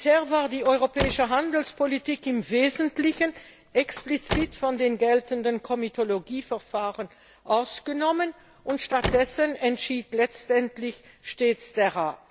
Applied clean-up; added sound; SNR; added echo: none; Car; 13 dB; none.